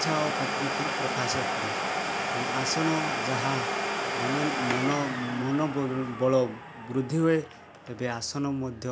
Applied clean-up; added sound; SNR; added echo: none; Domestic sounds, home sounds; 2 dB; none.